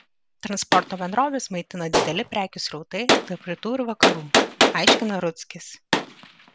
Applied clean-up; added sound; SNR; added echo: none; Gunshot, gunfire; -3 dB; none.